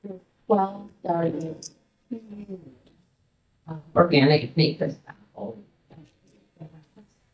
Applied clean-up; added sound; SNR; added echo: neural mask model DeepFilterNet 3.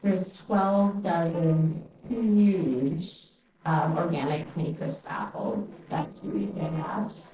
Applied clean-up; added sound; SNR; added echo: neural separator model SepFormer DNS4.